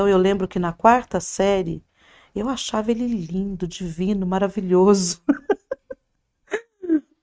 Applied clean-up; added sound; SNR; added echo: neural mask model RNNoise.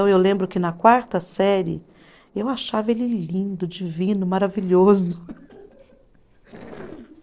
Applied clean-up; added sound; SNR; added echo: neural separator model SepFormer DNS4.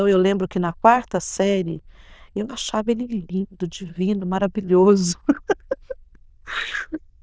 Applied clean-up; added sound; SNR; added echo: neural diffusion model UNIVERSE++.